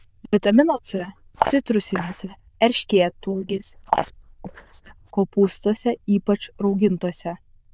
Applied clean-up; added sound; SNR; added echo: neural diffusion model UNIVERSE++.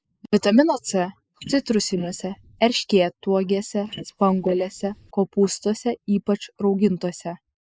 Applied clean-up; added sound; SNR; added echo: neural mask model Resemble Enhance denoiser.